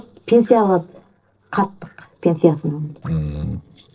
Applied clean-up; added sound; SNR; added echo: neural separator model SepFormer DNS4.